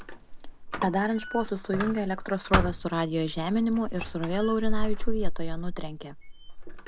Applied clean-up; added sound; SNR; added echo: none; Squeak; -1 dB; none.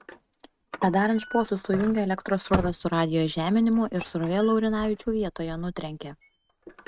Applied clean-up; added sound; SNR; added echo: neural mask model RNNoise.